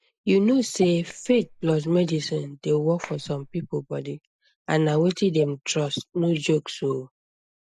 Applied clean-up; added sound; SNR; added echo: neural mask model DeepFilterNet 3.